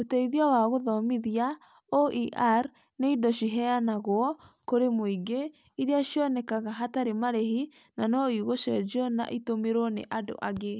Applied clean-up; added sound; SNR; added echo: none; none; none; none.